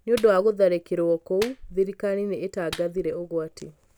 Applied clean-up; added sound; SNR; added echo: none; Clapping; 19 dB; none.